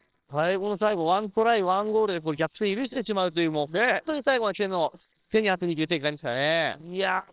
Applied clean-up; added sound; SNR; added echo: neural separator model SepFormer WHAMR!.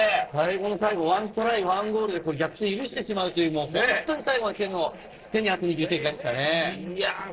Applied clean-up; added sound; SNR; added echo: neural separator model SepFormer DNS4.